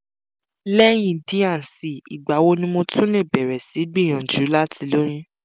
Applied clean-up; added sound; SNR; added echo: none; none; none; none.